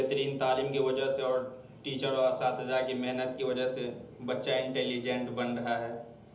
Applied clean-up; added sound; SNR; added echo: none; none; none; reverberation time 1.2 s.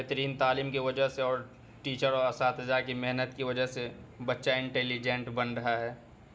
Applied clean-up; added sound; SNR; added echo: none; none; none; none.